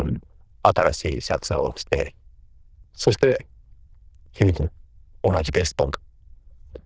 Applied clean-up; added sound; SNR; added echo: neural diffusion model UNIVERSE++.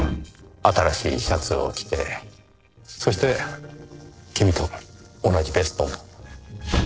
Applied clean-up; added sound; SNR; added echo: neural separator model SepFormer DNS4.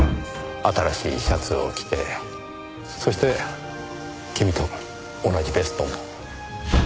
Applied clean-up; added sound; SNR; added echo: none; Wood; 4 dB; none.